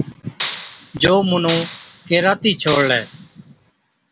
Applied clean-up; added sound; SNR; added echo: none; Clapping; 11 dB; none.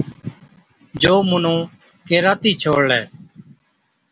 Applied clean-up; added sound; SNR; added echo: none; none; none; none.